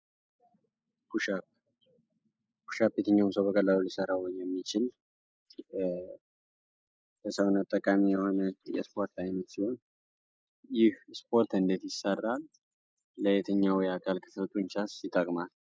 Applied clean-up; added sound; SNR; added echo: neural mask model Resemble Enhance denoiser.